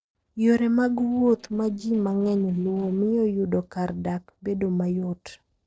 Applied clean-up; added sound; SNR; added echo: neural separator model SepFormer DNS4.